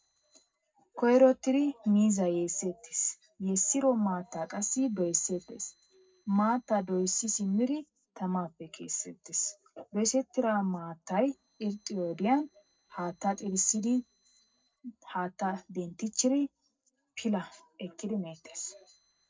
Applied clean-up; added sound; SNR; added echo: neural separator model SepFormer DNS4.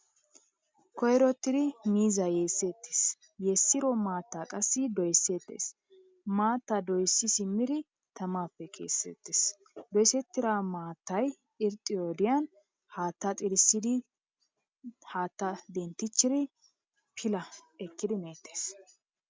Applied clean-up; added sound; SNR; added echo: none; none; none; none.